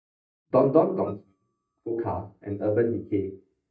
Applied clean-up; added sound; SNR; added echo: neural mask model DeepFilterNet 3.